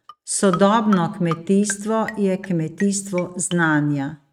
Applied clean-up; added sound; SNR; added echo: neural mask model RNNoise.